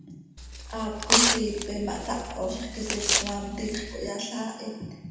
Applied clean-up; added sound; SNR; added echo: none; Tearing; -3 dB; reverberation time 1.1 s.